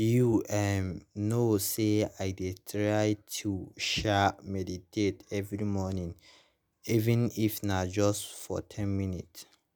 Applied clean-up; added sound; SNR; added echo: none; none; none; none.